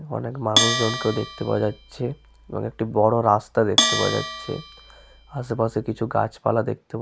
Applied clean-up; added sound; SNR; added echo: none; Bell; 4 dB; none.